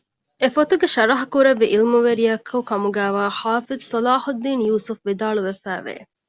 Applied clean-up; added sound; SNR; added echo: none; none; none; none.